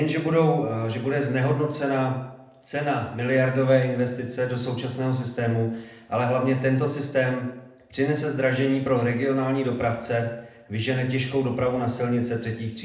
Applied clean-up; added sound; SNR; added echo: none; none; none; reverberation time 0.7 s.